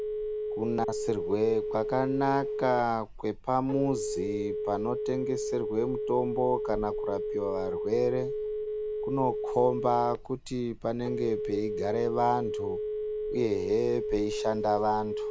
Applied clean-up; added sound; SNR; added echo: none; Telephone; 3 dB; none.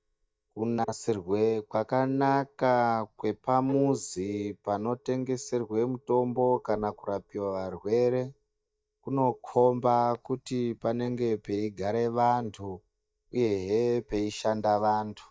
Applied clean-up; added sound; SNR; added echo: neural mask model DeepFilterNet 3.